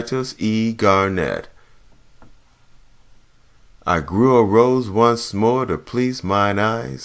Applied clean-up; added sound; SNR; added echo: none; none; none; none.